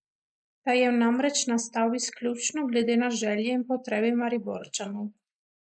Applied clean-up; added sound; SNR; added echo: neural mask model Resemble Enhance denoiser.